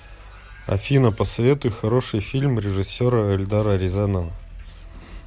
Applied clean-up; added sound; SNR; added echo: none; none; none; none.